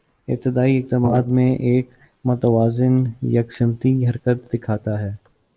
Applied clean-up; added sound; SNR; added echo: neural mask model Resemble Enhance denoiser.